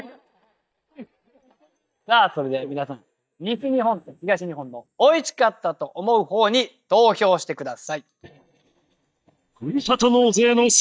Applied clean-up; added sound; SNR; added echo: neural mask model DeepFilterNet 3.